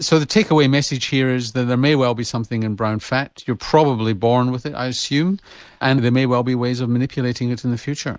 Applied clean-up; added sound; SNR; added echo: none; none; none; none.